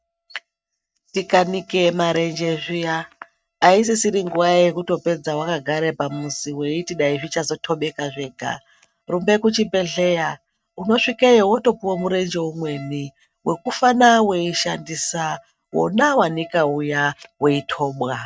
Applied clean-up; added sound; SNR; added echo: neural mask model RNNoise.